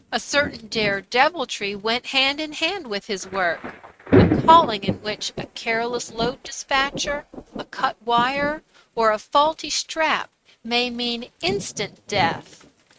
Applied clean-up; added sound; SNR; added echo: neural mask model RNNoise.